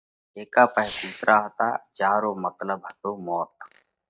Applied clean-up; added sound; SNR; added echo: neural mask model DeepFilterNet 3.